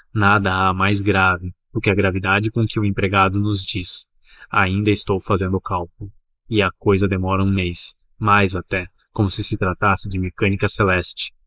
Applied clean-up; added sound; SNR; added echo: neural mask model Resemble Enhance denoiser.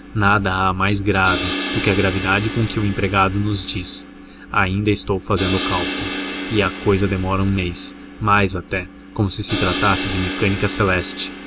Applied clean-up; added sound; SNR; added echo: none; Crash cymbal; 8 dB; none.